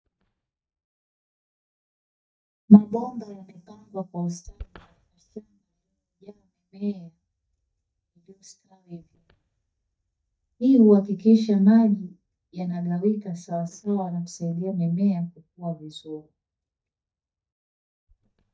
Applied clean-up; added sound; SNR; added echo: neural mask model DeepFilterNet 3.